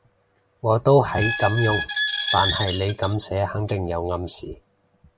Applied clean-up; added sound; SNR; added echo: none; Squeak; 4 dB; none.